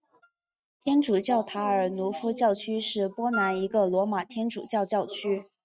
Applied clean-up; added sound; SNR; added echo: neural mask model RNNoise.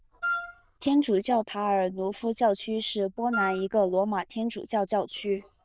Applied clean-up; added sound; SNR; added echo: neural diffusion model UNIVERSE++.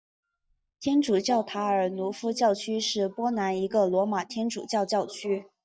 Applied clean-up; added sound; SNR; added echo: neural mask model DeepFilterNet 3.